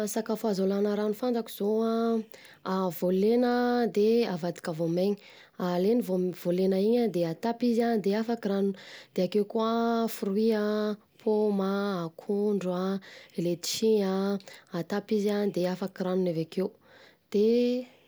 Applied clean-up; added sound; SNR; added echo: none; none; none; none.